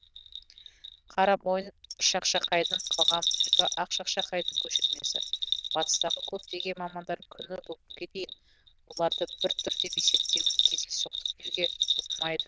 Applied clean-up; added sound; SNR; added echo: neural diffusion model UNIVERSE++.